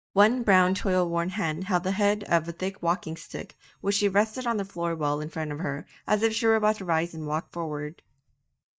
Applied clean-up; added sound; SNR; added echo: neural mask model DeepFilterNet 3.